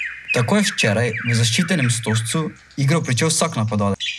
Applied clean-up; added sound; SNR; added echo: none; Bird vocalization, bird call, bird song; 11 dB; none.